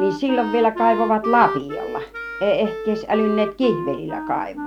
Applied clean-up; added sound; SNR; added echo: none; Wind instrument, woodwind instrument; 7 dB; none.